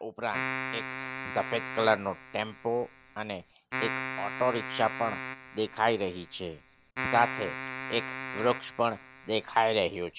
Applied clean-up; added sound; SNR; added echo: none; Keyboard (musical); 7 dB; none.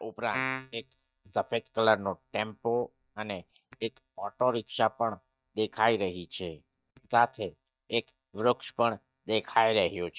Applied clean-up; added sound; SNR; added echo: neural mask model DeepFilterNet 3.